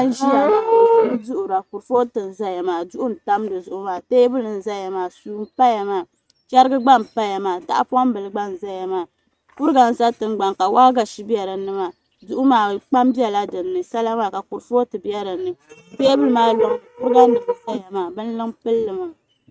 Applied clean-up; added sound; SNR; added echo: neural mask model RNNoise.